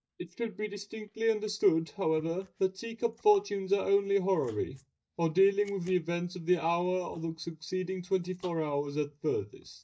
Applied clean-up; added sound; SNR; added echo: neural mask model DeepFilterNet 3.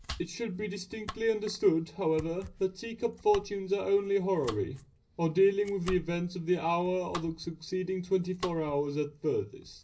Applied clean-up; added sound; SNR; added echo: none; Domestic sounds, home sounds; 17 dB; reverberation time 0.5 s.